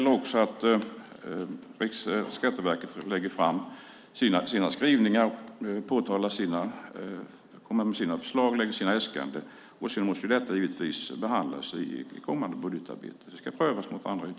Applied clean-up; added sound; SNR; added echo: none; none; none; none.